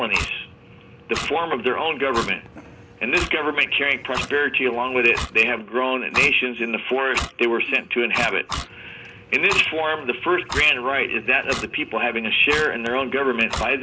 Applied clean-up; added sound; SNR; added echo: none; Clock; 12 dB; none.